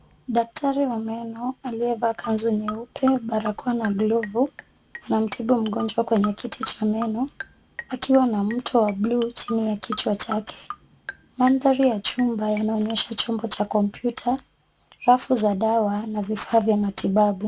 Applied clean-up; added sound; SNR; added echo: none; Marimba, xylophone; 18 dB; none.